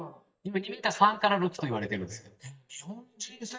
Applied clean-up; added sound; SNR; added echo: neural mask model DeepFilterNet 3.